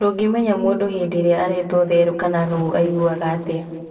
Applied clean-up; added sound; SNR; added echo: neural separator model SepFormer DNS4.